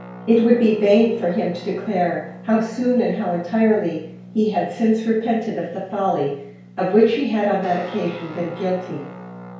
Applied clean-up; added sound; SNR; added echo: none; Guitar; 18 dB; reverberation time 0.5 s.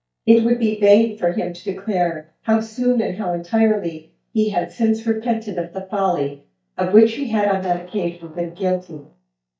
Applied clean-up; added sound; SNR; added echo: neural mask model DeepFilterNet 3.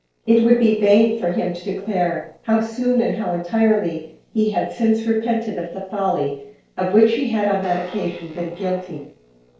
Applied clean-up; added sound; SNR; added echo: neural separator model SepFormer DNS4.